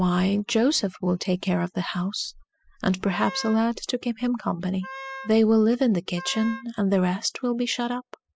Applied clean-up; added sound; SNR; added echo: classical method spectral subtraction.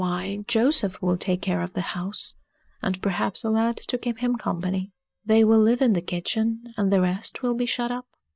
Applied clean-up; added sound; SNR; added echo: neural mask model DeepFilterNet 3.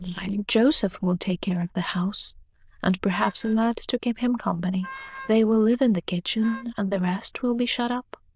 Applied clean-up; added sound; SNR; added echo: neural diffusion model UNIVERSE++.